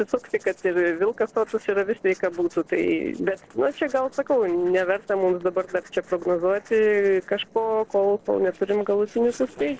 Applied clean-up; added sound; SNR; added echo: neural separator model SepFormer DNS4.